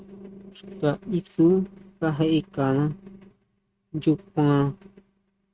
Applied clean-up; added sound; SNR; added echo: neural mask model RNNoise.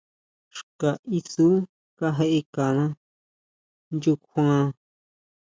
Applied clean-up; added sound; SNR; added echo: none; none; none; none.